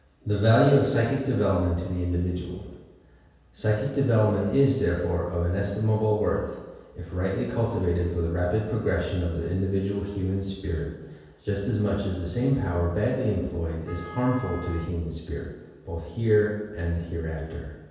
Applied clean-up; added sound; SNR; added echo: none; Wind instrument, woodwind instrument; 18 dB; reverberation time 1.2 s.